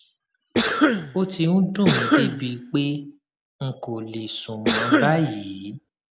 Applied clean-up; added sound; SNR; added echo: none; Cough; -2 dB; none.